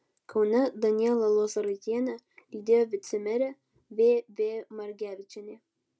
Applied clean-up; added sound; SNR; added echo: none; none; none; none.